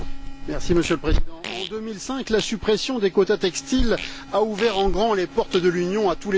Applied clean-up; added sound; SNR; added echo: none; Fart; 17 dB; none.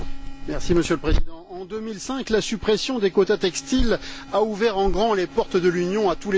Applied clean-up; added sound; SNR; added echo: none; none; none; none.